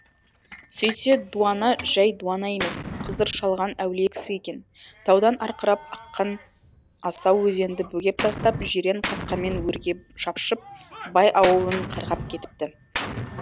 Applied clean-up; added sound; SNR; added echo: none; Gunshot, gunfire; 12 dB; none.